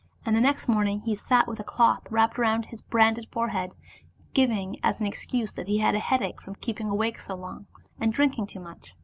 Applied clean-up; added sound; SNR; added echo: none; none; none; none.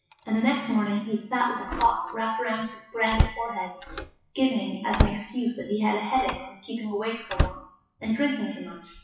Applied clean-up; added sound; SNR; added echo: classical method WPE with log-MMSE.